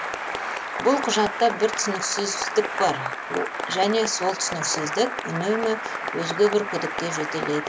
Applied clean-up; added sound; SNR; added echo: none; Applause; 5 dB; none.